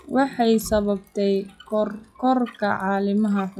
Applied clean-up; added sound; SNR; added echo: classical method log-MMSE.